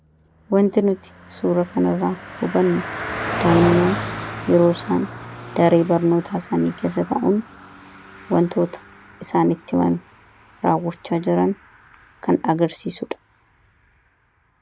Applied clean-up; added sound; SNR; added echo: none; Car passing by; 11 dB; none.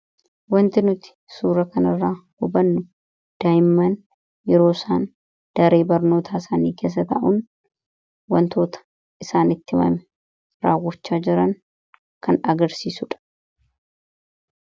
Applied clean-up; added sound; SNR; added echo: none; none; none; none.